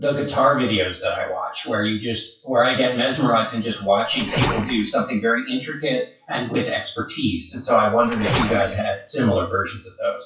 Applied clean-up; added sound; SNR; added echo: classical method WPE with log-MMSE.